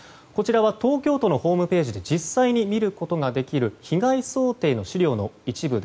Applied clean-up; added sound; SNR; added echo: none; none; none; none.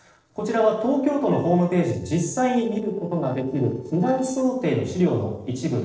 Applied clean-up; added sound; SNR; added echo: neural separator model SepFormer DNS4.